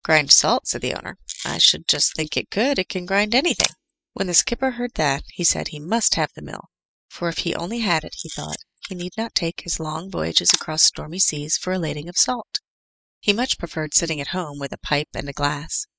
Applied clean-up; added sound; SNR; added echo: classical method spectral subtraction.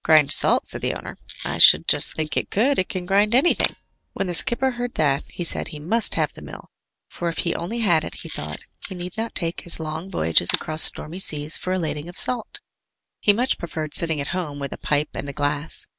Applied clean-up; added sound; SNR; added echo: none; Camera; 11 dB; none.